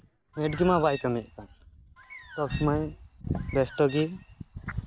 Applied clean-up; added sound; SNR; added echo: none; Bird; 18 dB; none.